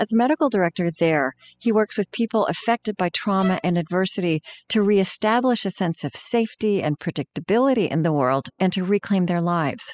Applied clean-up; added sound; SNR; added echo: classical method spectral subtraction.